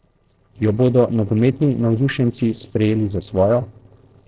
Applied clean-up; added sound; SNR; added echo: neural separator model SepFormer DNS4.